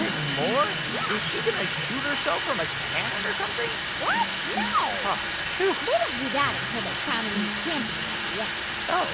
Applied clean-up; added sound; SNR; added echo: none; Sink (filling or washing) / Water tap, faucet; 1 dB; none.